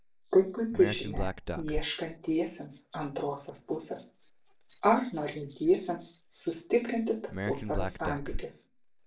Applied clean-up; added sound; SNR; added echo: neural separator model SepFormer DNS4.